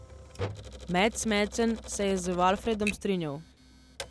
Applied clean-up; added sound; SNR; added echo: none; Typewriter; 11 dB; none.